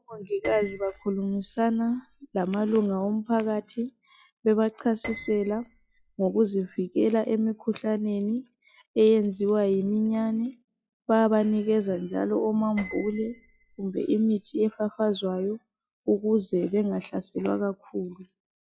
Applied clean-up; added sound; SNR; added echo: classical method log-MMSE.